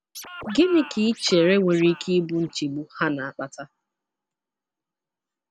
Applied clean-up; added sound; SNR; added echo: none; Scratching (performance technique); 16 dB; none.